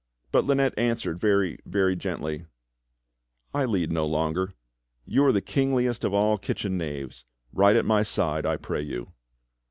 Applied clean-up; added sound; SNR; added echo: none; none; none; none.